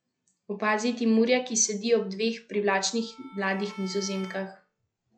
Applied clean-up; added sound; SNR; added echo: classical method log-MMSE.